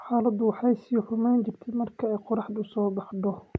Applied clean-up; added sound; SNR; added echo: none; none; none; none.